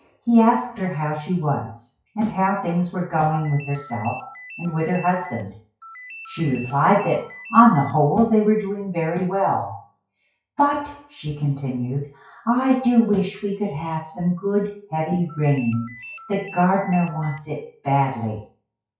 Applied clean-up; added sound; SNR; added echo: classical method WPE with log-MMSE.